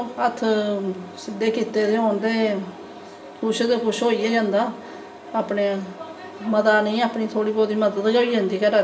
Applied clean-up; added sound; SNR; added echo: none; none; none; reverberation time 0.8 s.